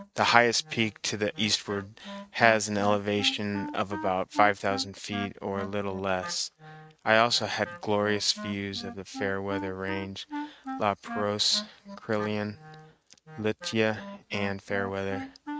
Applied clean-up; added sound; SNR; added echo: neural mask model RNNoise.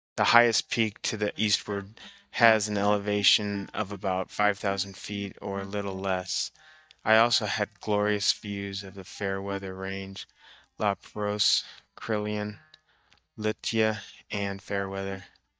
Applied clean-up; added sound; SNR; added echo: neural mask model DeepFilterNet 3.